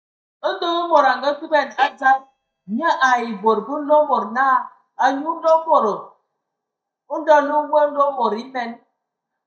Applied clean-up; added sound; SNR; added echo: neural mask model DeepFilterNet 3.